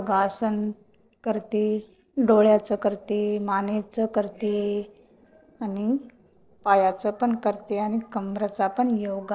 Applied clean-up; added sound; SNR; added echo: neural separator model SepFormer DNS4.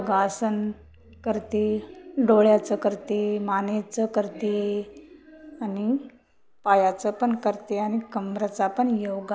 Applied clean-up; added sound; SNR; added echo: none; none; none; none.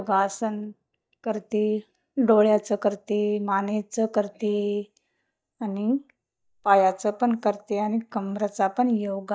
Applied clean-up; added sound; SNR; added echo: neural mask model DeepFilterNet 3.